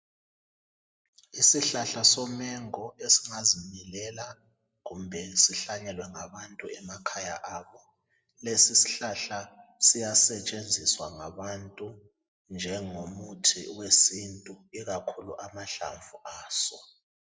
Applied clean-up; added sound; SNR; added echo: none; none; none; none.